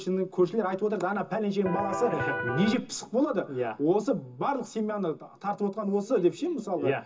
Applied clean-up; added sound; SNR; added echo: none; Electric guitar; 3 dB; reverberation time 0.2 s.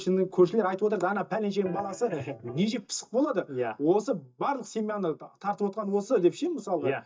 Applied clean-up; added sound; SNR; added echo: neural mask model DeepFilterNet 3.